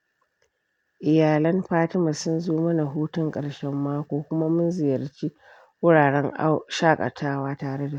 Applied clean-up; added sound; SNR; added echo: none; none; none; none.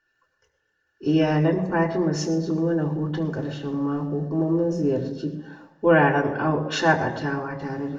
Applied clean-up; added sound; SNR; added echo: none; none; none; reverberation time 0.8 s.